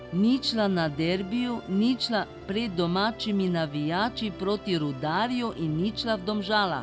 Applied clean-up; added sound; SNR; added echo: none; Musical instrument; 15 dB; none.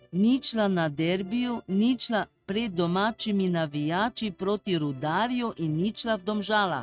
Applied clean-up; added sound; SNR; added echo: neural mask model RNNoise.